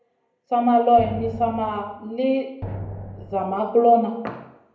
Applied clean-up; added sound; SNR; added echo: none; Drum; 13 dB; reverberation time 0.7 s.